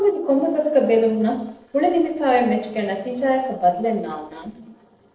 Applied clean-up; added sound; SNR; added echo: neural separator model SepFormer DNS4.